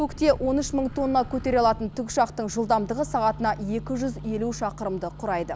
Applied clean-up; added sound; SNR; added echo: none; Microwave oven; 13 dB; none.